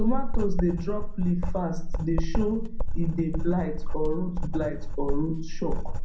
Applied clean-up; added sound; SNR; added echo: none; Writing; -4 dB; reverberation time 0.6 s.